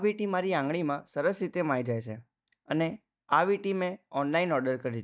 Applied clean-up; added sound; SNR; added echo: neural mask model DeepFilterNet 3.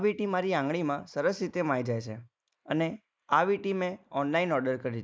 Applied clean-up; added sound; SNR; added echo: neural mask model Resemble Enhance denoiser.